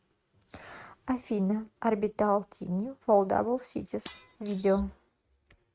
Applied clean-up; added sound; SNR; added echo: neural mask model RNNoise.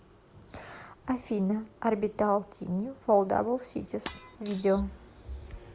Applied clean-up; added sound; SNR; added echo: none; Shatter; 17 dB; none.